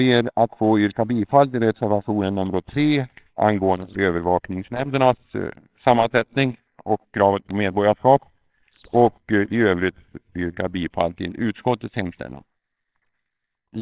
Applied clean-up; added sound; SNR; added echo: neural separator model SepFormer WHAMR!.